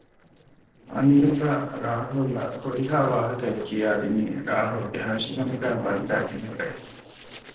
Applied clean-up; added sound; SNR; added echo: neural separator model SepFormer DNS4.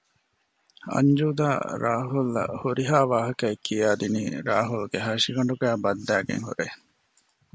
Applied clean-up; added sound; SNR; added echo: none; none; none; none.